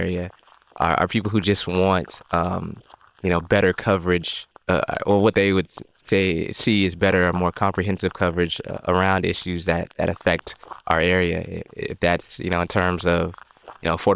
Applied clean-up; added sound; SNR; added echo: neural separator model SepFormer WHAM!.